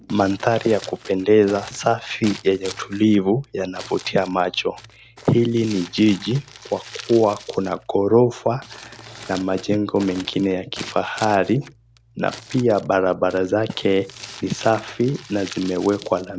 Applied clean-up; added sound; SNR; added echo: none; Crumpling, crinkling; 19 dB; none.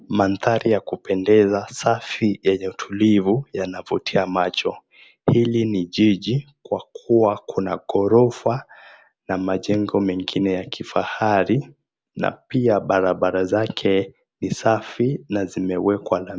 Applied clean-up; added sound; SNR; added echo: none; none; none; none.